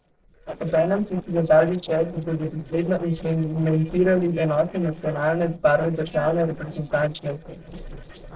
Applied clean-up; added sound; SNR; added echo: neural separator model SepFormer DNS4.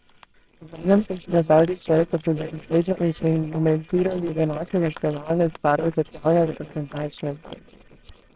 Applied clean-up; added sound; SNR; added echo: neural separator model SepFormer WHAMR!.